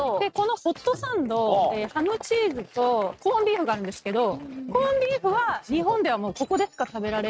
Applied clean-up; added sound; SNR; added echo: neural mask model RNNoise.